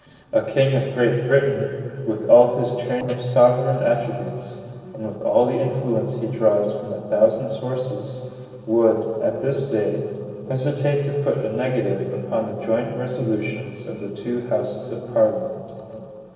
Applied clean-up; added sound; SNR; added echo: neural separator model SepFormer DNS4.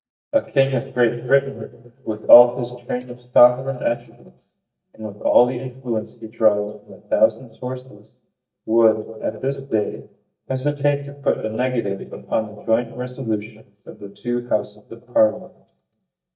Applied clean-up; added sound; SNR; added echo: neural mask model DeepFilterNet 3.